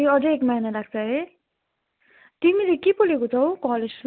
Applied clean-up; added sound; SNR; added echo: none; none; none; none.